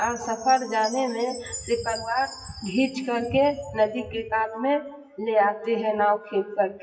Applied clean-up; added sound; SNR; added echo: classical method WPE with log-MMSE.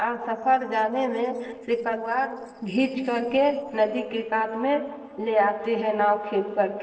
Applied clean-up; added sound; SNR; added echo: neural separator model SepFormer DNS4.